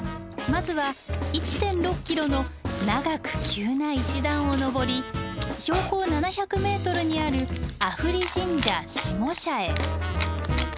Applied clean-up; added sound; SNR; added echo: none; Chewing, mastication; 14 dB; none.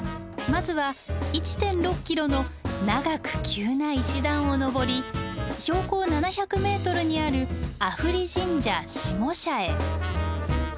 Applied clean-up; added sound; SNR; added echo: none; none; none; none.